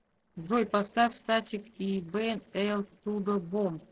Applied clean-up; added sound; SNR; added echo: neural separator model SepFormer DNS4.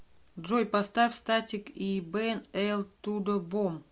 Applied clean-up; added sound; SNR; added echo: none; none; none; none.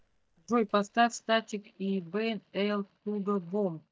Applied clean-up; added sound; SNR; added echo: neural mask model DeepFilterNet 3.